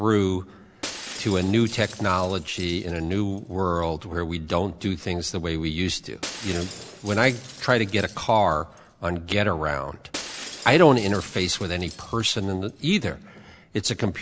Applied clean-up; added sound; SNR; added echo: none; Shatter; 17 dB; none.